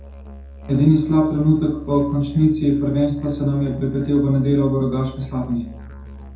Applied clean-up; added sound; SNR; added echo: none; Musical instrument; 17 dB; reverberation time 0.6 s.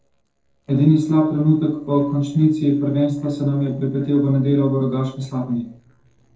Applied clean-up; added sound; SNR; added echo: neural separator model SepFormer DNS4.